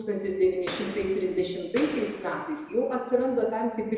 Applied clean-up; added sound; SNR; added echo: none; Boom; 12 dB; reverberation time 1.0 s.